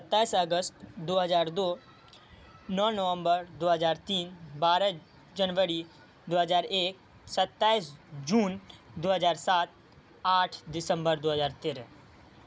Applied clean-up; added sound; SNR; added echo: none; none; none; none.